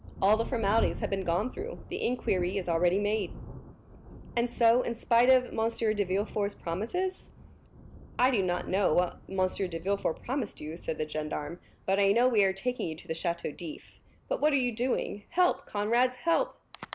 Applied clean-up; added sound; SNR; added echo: none; Thunder; 14 dB; none.